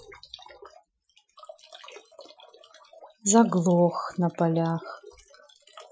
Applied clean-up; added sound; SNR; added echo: classical method Wiener filter.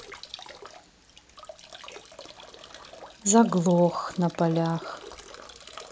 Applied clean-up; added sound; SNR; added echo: none; Drip / Trickle, dribble / Bathtub (filling or washing); 17 dB; none.